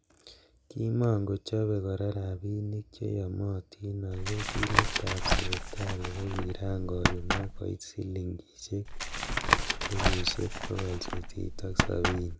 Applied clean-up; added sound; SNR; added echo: none; Tap; -3 dB; none.